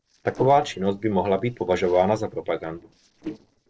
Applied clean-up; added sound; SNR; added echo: neural separator model SepFormer DNS4.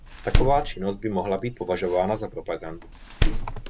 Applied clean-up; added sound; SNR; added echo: none; Door; -1 dB; none.